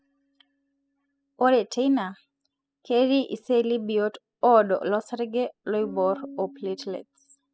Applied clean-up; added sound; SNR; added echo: classical method spectral subtraction.